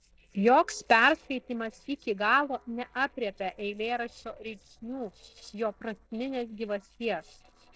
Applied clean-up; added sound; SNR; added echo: neural separator model SepFormer DNS4.